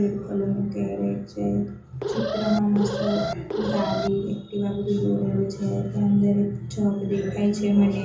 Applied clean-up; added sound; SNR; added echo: none; Alarm; 4 dB; reverberation time 0.6 s.